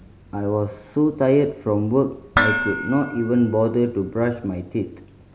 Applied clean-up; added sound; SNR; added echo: none; Dishes, pots, and pans; 4 dB; none.